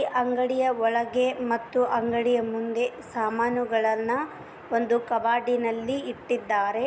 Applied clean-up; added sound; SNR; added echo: none; none; none; none.